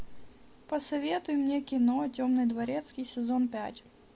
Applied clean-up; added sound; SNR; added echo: none; none; none; none.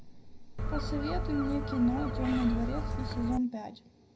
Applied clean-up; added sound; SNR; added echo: none; Gull, seagull; 0 dB; reverberation time 0.4 s.